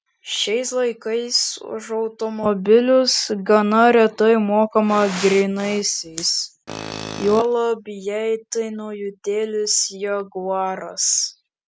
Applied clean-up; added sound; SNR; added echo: none; Tools; 13 dB; none.